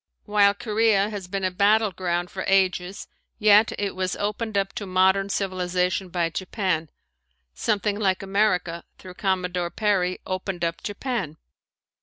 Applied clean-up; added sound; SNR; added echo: none; none; none; none.